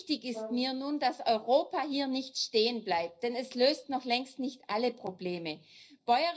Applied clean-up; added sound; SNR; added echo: neural separator model SepFormer DNS4.